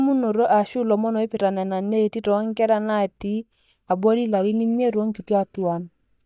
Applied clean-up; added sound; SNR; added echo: neural mask model DeepFilterNet 3.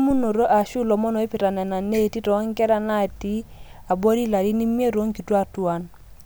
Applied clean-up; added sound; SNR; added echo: none; none; none; none.